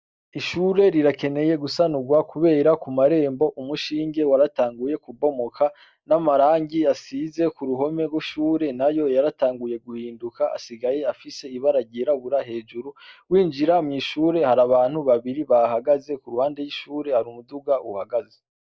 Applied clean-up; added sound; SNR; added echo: none; none; none; none.